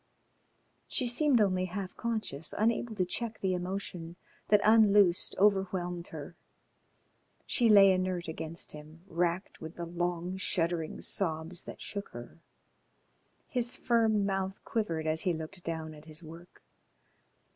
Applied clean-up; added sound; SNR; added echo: none; none; none; none.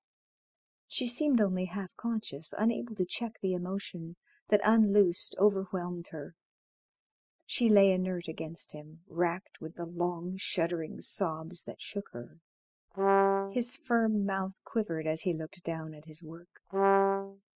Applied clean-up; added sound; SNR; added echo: classical method spectral subtraction.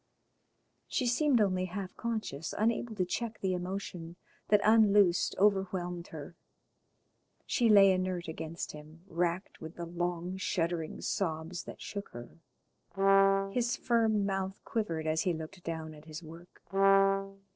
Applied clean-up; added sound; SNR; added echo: neural separator model SepFormer DNS4.